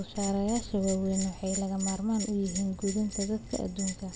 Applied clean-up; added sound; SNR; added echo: none; Bell; 0 dB; none.